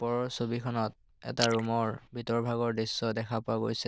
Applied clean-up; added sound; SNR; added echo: neural diffusion model UNIVERSE++.